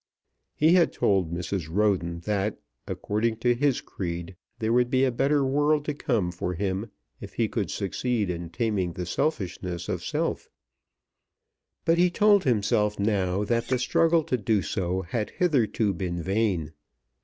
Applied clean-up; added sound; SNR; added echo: none; Chink, clink; 19 dB; none.